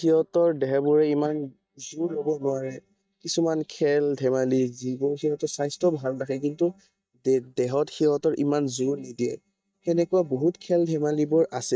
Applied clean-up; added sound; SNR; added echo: neural mask model DeepFilterNet 3.